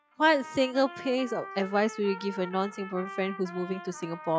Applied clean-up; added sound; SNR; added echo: classical method log-MMSE.